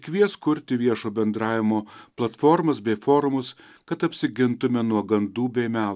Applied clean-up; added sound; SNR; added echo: none; none; none; none.